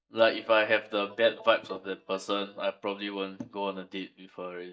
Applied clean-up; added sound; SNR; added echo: neural mask model DeepFilterNet 3.